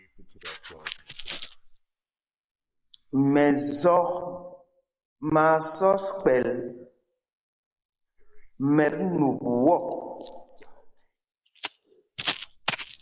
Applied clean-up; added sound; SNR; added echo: neural mask model Resemble Enhance denoiser.